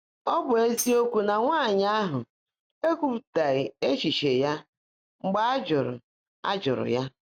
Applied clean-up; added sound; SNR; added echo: none; Tambourine; 12 dB; none.